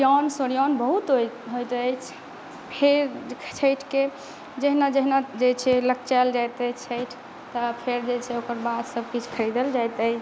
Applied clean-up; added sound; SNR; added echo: none; none; none; none.